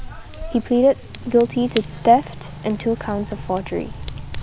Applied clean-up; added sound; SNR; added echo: none; Fire / Rain; 11 dB; none.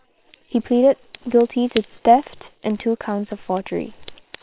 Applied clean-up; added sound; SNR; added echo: neural separator model SepFormer WHAM!.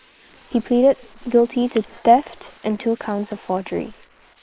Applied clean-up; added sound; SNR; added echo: neural mask model Resemble Enhance denoiser.